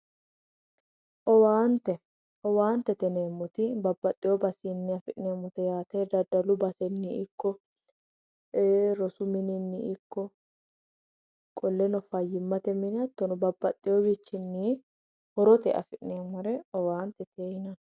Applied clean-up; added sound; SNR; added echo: none; none; none; none.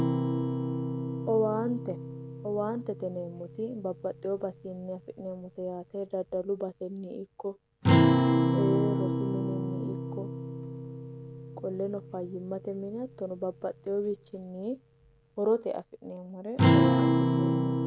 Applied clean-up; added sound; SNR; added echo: none; Acoustic guitar; -5 dB; none.